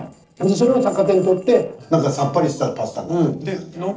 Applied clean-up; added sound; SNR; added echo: neural separator model SepFormer DNS4.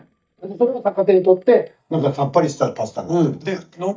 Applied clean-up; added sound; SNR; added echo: neural mask model DeepFilterNet 3.